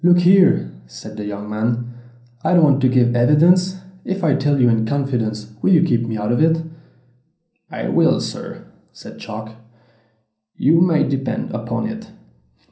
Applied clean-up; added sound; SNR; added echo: none; none; none; reverberation time 0.6 s.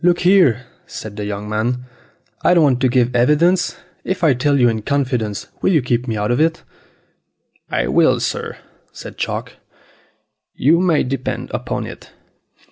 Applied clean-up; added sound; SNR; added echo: none; none; none; none.